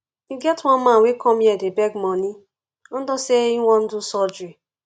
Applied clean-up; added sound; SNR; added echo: none; none; none; none.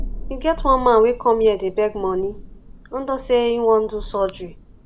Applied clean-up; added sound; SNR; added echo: none; Thunder; 12 dB; none.